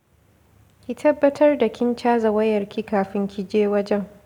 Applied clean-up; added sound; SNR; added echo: none; none; none; none.